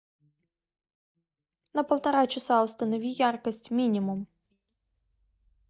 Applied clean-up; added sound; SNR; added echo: neural mask model DeepFilterNet 3.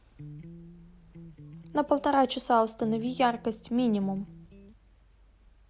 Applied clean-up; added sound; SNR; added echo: none; Electric guitar; 17 dB; none.